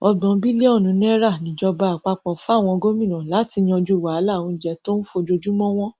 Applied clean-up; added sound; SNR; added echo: none; none; none; none.